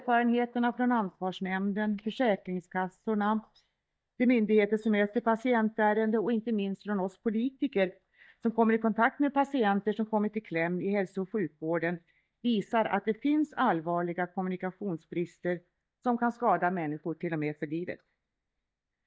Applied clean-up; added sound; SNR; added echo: neural mask model DeepFilterNet 3.